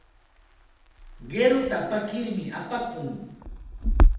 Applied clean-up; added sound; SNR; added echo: none; Crackle; -2 dB; reverberation time 0.8 s.